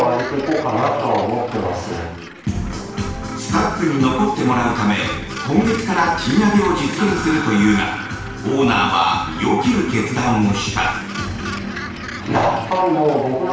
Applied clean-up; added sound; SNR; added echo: none; Gull, seagull; 14 dB; reverberation time 0.7 s.